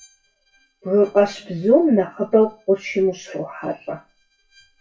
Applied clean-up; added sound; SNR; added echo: classical method WPE with log-MMSE.